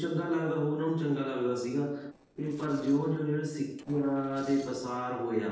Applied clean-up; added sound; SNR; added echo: neural separator model SepFormer DNS4.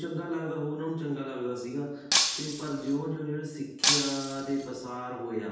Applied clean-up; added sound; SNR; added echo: none; Shatter; -4 dB; reverberation time 0.9 s.